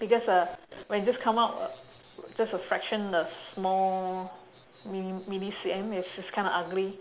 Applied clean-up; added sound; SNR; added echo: none; none; none; none.